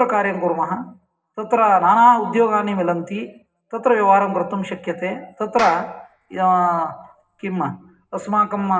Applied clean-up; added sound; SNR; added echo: none; Clapping; 18 dB; reverberation time 0.2 s.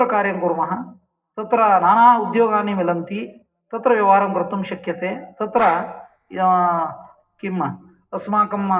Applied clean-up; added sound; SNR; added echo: neural separator model SepFormer DNS4.